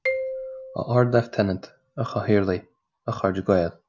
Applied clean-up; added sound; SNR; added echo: none; Marimba, xylophone; 11 dB; none.